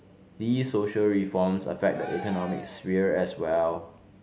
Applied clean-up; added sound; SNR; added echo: none; Cheering; 15 dB; none.